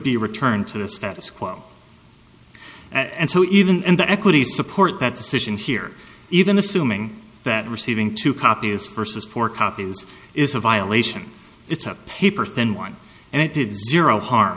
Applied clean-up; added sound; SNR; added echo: none; none; none; none.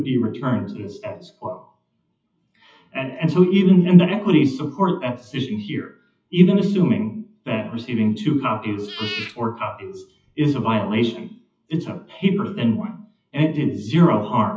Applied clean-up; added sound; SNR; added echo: classical method WPE with log-MMSE.